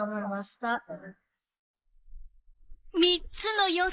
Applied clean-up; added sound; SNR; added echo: neural mask model Resemble Enhance denoiser.